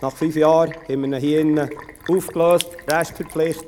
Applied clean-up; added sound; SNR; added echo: none; Sink (filling or washing); 18 dB; none.